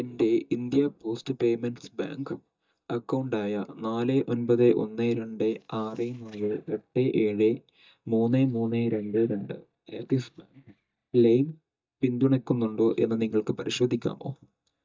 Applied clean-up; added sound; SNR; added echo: neural mask model DeepFilterNet 3.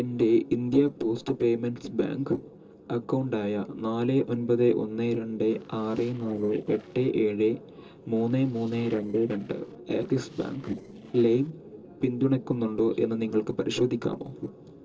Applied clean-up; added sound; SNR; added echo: neural separator model SepFormer DNS4.